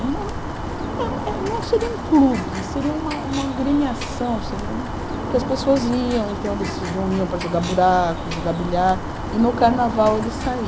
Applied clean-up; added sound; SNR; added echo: none; Bird; 5 dB; none.